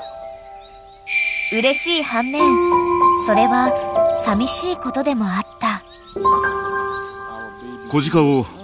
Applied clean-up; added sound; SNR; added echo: none; none; none; none.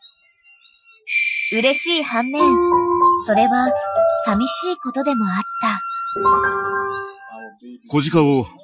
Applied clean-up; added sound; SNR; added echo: classical method Wiener filter.